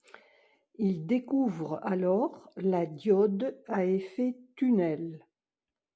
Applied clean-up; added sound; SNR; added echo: none; none; none; none.